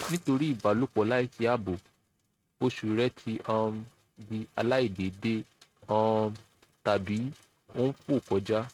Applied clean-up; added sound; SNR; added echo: neural mask model RNNoise.